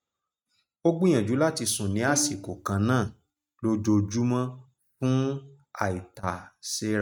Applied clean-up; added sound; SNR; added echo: neural mask model RNNoise.